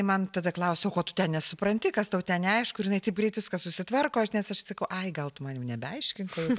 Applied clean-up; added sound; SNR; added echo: none; none; none; none.